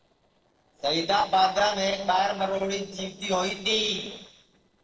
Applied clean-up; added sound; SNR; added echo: neural separator model SepFormer DNS4.